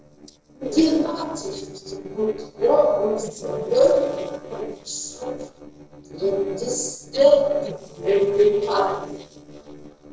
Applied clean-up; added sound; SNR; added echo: neural separator model SepFormer DNS4.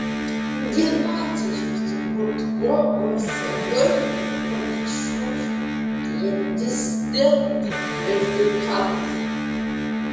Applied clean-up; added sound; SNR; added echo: none; Electric guitar; 0 dB; reverberation time 1.1 s.